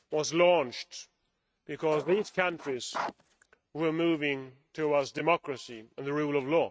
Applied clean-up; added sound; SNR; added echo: neural mask model RNNoise.